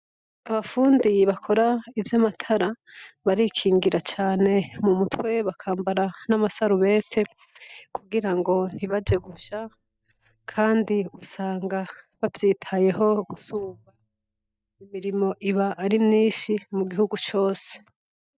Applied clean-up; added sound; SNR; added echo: neural mask model DeepFilterNet 3.